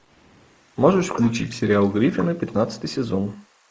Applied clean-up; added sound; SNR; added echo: neural mask model Resemble Enhance denoiser.